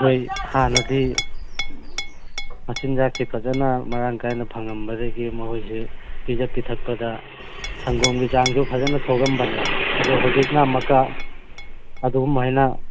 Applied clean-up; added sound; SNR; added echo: none; Chink, clink; 3 dB; none.